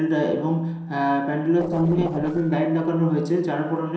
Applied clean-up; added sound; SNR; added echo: neural separator model SepFormer DNS4.